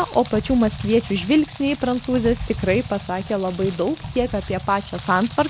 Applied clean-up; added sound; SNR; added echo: none; Rain; 11 dB; none.